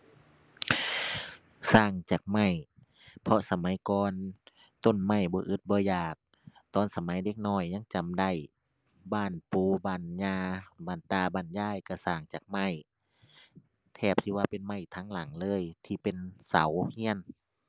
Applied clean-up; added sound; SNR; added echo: none; none; none; none.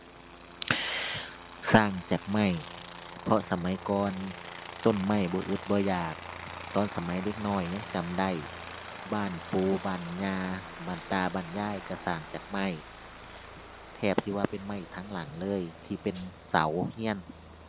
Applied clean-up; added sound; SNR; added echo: none; Aircraft; 13 dB; none.